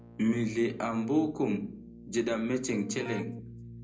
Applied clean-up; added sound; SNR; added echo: none; Keyboard (musical); 13 dB; reverberation time 0.5 s.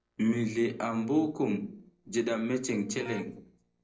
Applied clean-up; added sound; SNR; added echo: neural separator model SepFormer DNS4.